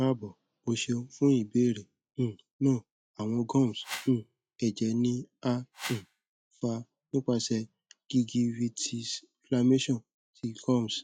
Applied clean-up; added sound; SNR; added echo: classical method log-MMSE.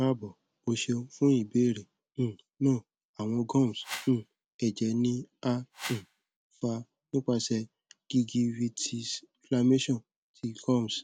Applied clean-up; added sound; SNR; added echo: none; Whoosh, swoosh, swish; 12 dB; none.